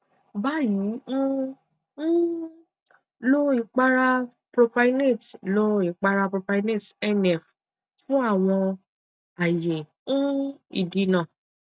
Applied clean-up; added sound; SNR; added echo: none; none; none; none.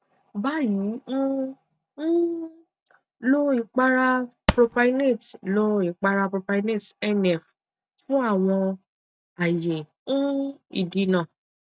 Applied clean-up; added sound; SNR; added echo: none; Tap; 0 dB; none.